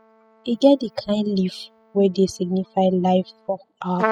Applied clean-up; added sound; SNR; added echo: classical method spectral subtraction.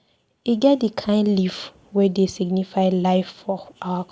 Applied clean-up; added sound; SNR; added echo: none; none; none; none.